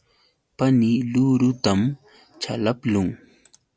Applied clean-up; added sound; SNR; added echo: none; none; none; none.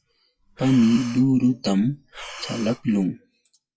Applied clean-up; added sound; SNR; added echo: classical method WPE with log-MMSE.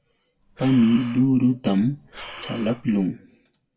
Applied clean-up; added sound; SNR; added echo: none; Breathing; 17 dB; reverberation time 0.1 s.